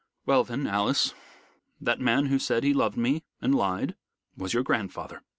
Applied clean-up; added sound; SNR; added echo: none; none; none; none.